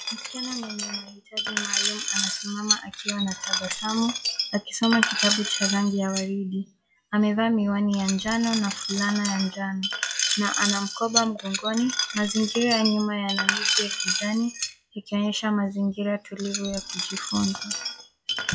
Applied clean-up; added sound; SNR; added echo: classical method log-MMSE.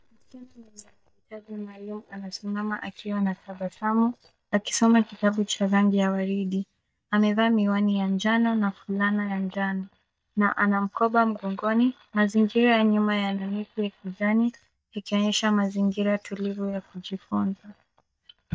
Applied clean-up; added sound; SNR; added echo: neural mask model DeepFilterNet 3.